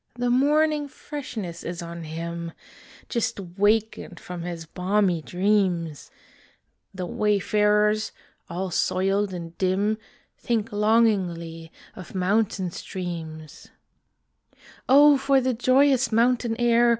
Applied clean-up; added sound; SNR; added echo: none; none; none; none.